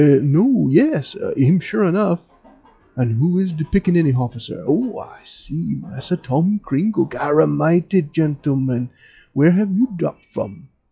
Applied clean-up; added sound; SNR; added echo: classical method log-MMSE.